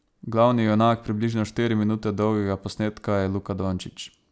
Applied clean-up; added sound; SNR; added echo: none; none; none; none.